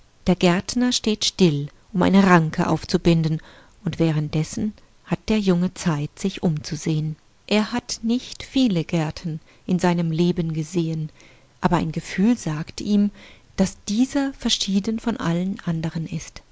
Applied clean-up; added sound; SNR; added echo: none; none; none; none.